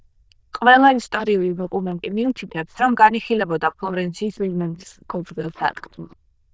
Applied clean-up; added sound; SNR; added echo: neural diffusion model UNIVERSE++.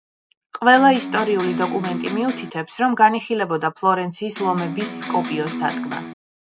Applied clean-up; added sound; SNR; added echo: none; Electric guitar; 7 dB; none.